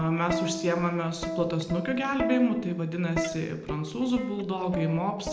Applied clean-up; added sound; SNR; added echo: none; Plucked string instrument; 7 dB; reverberation time 0.8 s.